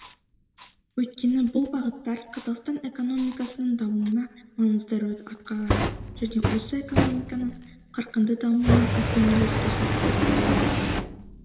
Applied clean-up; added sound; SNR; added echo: none; Fire; 1 dB; reverberation time 1.4 s.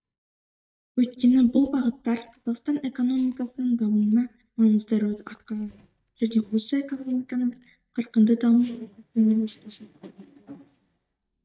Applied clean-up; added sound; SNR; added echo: neural mask model DeepFilterNet 3.